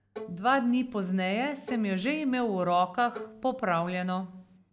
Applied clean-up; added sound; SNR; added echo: none; Bowed string instrument; 18 dB; none.